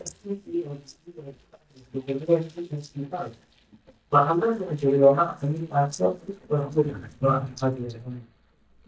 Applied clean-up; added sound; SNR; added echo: neural mask model DeepFilterNet 3.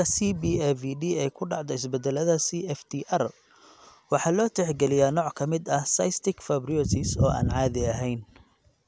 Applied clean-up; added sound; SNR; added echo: none; none; none; none.